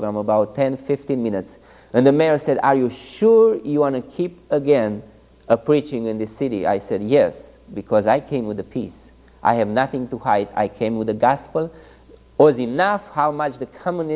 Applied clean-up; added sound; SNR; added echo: none; none; none; none.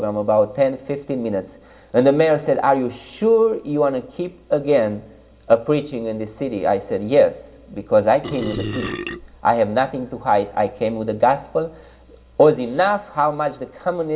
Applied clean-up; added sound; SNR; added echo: none; Burping, eructation; 9 dB; reverberation time 0.4 s.